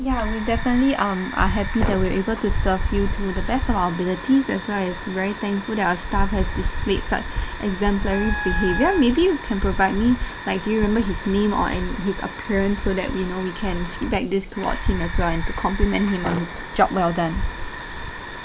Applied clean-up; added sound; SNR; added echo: none; Wind instrument, woodwind instrument + Hiss / Fire; 12 dB; none.